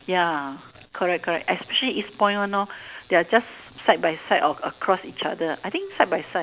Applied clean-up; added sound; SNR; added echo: none; none; none; none.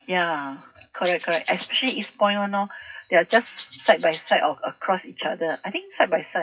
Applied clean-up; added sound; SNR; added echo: classical method WPE with log-MMSE.